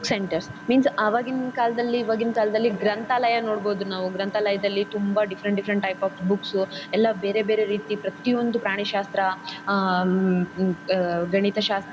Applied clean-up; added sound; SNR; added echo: none; Engine; 17 dB; none.